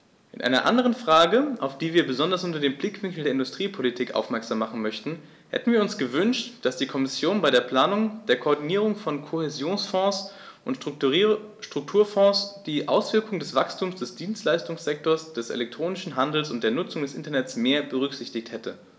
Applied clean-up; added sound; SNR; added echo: none; none; none; none.